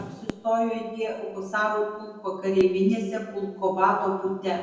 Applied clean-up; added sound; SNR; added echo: none; Fireworks; 19 dB; reverberation time 0.9 s.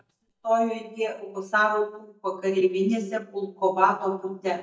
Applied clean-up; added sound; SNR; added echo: neural mask model DeepFilterNet 3.